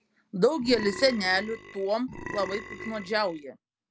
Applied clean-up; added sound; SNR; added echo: none; Burping, eructation; 12 dB; none.